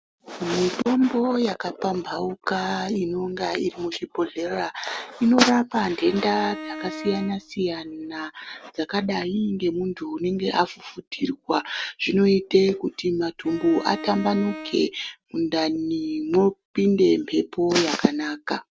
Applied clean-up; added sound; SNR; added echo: none; Bowed string instrument; 12 dB; none.